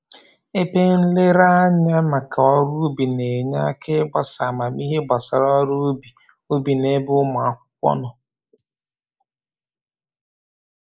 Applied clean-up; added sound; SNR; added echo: neural mask model Resemble Enhance denoiser.